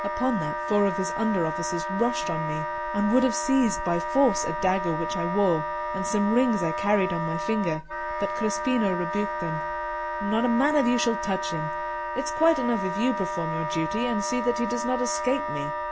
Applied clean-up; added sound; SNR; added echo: none; Wind instrument, woodwind instrument; 3 dB; none.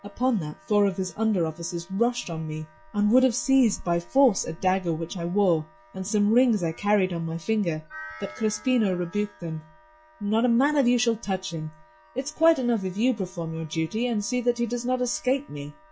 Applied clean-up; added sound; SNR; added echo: classical method log-MMSE.